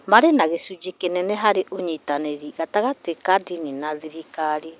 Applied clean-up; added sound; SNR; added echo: none; none; none; none.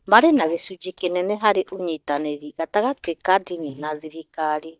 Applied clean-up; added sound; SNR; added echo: neural mask model DeepFilterNet 3.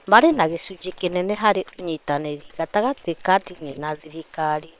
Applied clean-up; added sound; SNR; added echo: neural separator model SepFormer WHAM!.